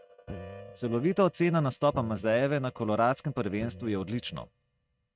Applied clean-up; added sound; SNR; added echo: neural mask model RNNoise.